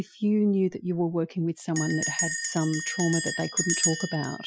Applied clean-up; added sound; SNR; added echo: classical method Wiener filter.